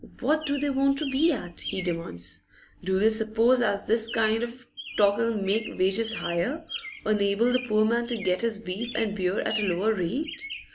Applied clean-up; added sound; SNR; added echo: none; Chirp, tweet; 14 dB; none.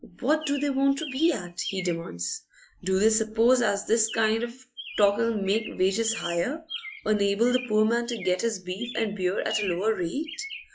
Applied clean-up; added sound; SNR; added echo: classical method log-MMSE.